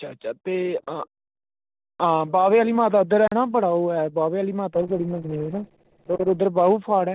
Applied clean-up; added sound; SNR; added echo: neural separator model SepFormer DNS4.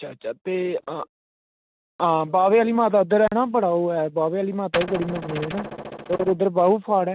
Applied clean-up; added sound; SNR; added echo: neural mask model RNNoise.